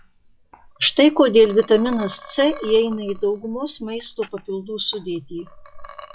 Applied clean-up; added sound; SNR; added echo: classical method log-MMSE.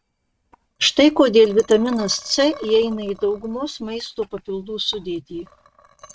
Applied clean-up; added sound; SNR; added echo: neural mask model RNNoise.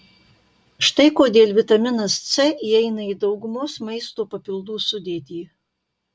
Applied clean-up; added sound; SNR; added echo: none; none; none; none.